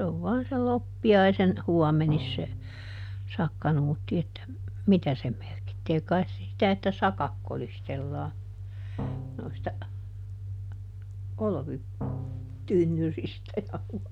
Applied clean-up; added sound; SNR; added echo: none; Drum; 11 dB; none.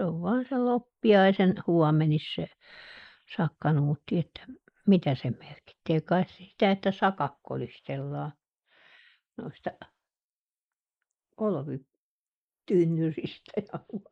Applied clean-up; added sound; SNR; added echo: neural mask model Resemble Enhance denoiser.